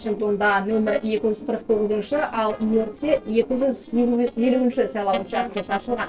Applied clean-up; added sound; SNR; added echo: neural separator model SepFormer DNS4.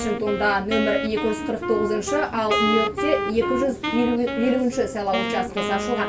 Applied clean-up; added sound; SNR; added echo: none; Wind instrument, woodwind instrument; 3 dB; reverberation time 0.2 s.